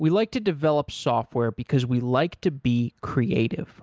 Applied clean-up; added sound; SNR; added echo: none; none; none; none.